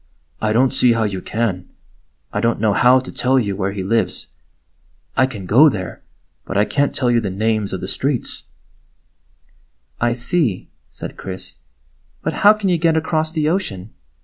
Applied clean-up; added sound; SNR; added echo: none; none; none; none.